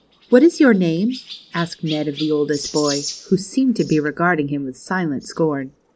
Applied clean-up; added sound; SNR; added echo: none; Chirp, tweet; 17 dB; none.